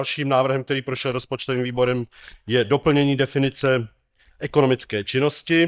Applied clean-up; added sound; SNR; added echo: neural mask model DeepFilterNet 3.